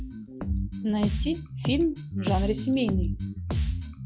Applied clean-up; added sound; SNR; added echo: classical method log-MMSE.